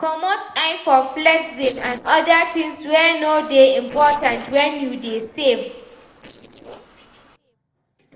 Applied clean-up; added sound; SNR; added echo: neural separator model SepFormer DNS4.